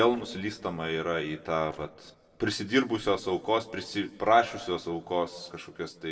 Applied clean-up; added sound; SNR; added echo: neural separator model SepFormer DNS4.